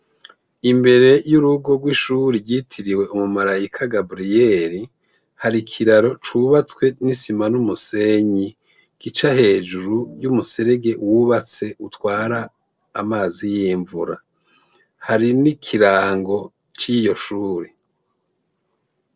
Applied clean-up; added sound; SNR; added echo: neural separator model SepFormer DNS4.